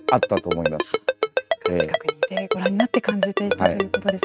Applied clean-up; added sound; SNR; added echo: neural mask model RNNoise.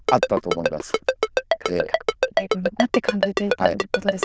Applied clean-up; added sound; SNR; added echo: neural diffusion model UNIVERSE++.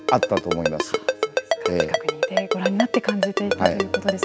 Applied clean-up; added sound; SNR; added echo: none; Ringtone; -1 dB; none.